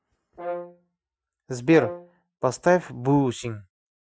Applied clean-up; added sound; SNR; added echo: classical method Wiener filter.